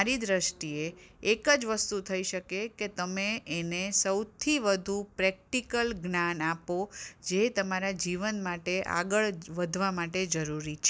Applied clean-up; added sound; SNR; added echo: none; none; none; none.